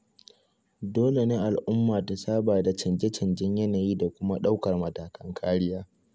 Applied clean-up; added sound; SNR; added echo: none; none; none; none.